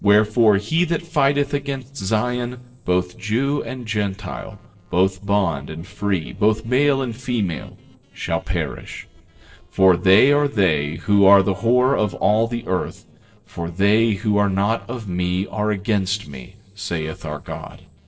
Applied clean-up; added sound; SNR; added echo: neural separator model SepFormer DNS4.